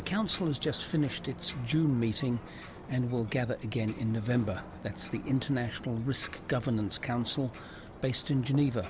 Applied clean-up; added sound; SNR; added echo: none; Ocean; 14 dB; none.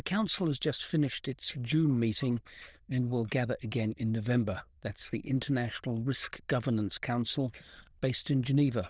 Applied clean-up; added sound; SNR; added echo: neural diffusion model UNIVERSE++.